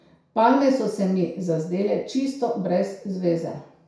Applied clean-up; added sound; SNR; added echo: none; none; none; reverberation time 0.6 s.